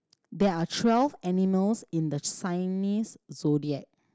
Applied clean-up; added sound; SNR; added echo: none; none; none; none.